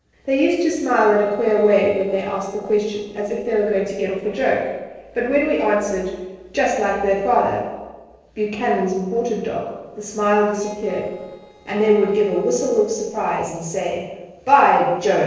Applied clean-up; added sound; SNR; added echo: neural separator model SepFormer DNS4.